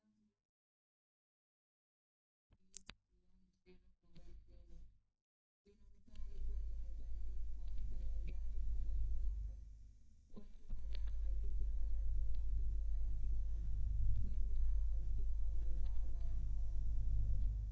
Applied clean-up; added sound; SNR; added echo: neural mask model DeepFilterNet 3.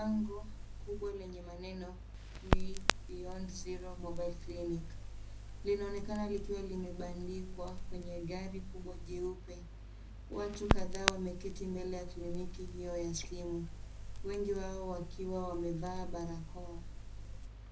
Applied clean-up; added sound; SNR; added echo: none; Crackle; -2 dB; reverberation time 0.4 s.